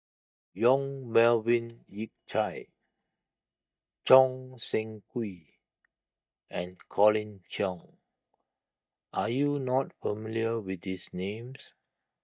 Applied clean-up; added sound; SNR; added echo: neural mask model DeepFilterNet 3.